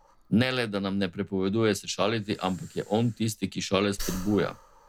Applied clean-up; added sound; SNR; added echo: none; Breathing; 16 dB; none.